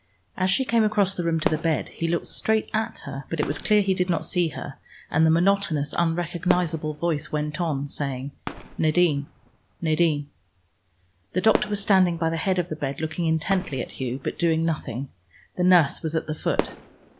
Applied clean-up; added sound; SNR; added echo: none; Fireworks; 13 dB; none.